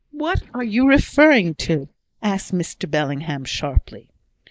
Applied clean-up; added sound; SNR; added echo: neural mask model Resemble Enhance denoiser.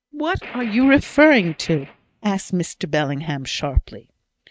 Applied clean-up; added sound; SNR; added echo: neural mask model RNNoise.